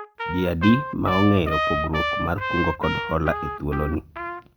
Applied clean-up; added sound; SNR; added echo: none; Trumpet; 4 dB; none.